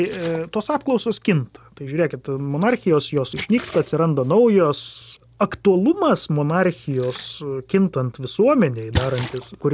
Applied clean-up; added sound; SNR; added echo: none; Splash, splatter; 16 dB; none.